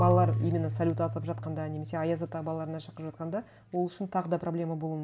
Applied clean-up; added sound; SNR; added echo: none; Marimba, xylophone / Wood; 4 dB; none.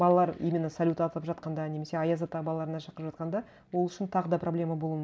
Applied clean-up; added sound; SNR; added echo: none; none; none; none.